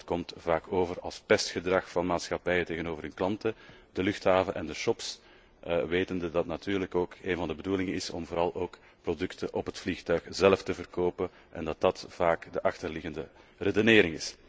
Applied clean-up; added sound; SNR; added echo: none; none; none; none.